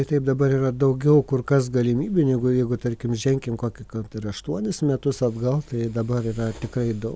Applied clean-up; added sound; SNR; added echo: none; none; none; none.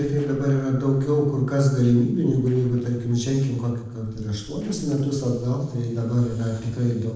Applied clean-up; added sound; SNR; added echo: neural separator model SepFormer DNS4.